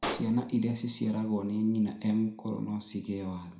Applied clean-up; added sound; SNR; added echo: none; Explosion; 11 dB; reverberation time 0.4 s.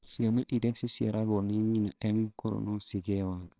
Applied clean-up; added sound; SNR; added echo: neural separator model SepFormer WHAMR!.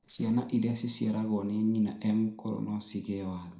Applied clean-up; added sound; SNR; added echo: neural separator model SepFormer DNS4.